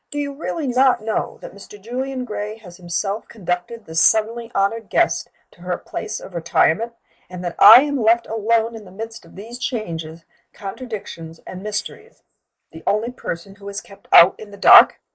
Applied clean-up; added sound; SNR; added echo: neural mask model Resemble Enhance denoiser.